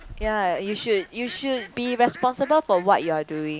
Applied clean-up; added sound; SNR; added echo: none; Fowl; 18 dB; none.